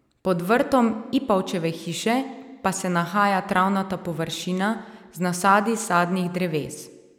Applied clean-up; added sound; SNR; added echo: none; none; none; none.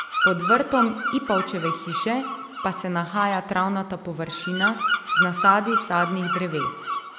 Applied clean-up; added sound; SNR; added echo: none; Bird vocalization, bird call, bird song; 1 dB; none.